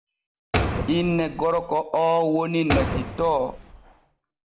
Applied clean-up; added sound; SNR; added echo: none; Door; 5 dB; none.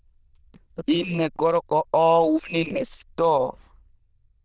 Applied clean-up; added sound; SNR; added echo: neural diffusion model UNIVERSE++.